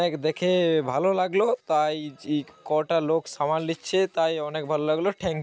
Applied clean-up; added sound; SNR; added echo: none; none; none; none.